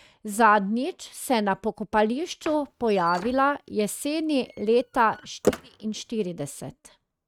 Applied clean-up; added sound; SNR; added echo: neural mask model RNNoise.